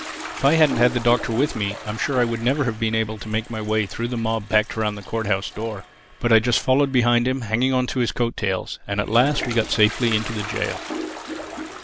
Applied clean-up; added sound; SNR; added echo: none; Toilet flush; 13 dB; none.